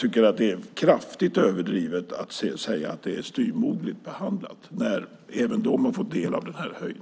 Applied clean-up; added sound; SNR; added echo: none; none; none; none.